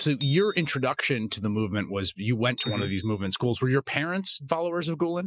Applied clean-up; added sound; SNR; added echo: classical method Wiener filter.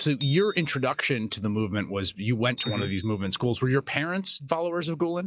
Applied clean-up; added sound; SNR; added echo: classical method log-MMSE.